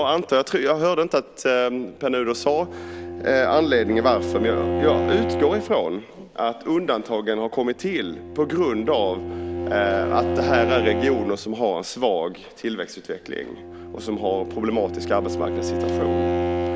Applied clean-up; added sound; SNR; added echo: none; Bowed string instrument; 5 dB; none.